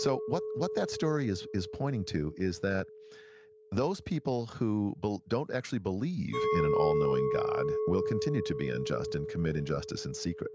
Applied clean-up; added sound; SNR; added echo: none; Chink, clink; 3 dB; none.